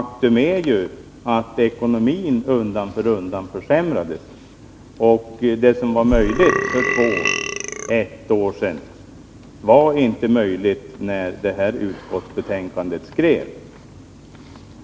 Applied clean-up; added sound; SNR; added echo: none; Burping, eructation; 2 dB; none.